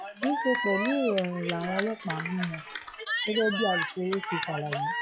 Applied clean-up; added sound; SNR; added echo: classical method log-MMSE.